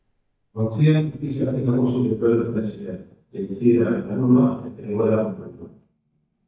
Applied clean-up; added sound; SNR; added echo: neural mask model DeepFilterNet 3.